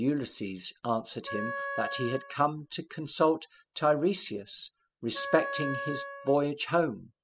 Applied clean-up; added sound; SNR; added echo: classical method spectral subtraction.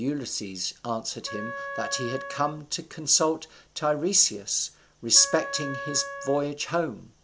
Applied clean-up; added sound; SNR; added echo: none; Wind instrument, woodwind instrument; 11 dB; none.